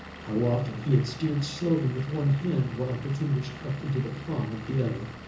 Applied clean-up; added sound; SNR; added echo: none; Engine / Vehicle; 14 dB; reverberation time 0.7 s.